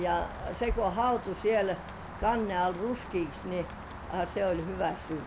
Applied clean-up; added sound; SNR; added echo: none; Rain; 11 dB; none.